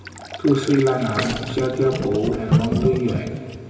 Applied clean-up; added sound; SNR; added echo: none; Gurgling; 4 dB; reverberation time 2.0 s.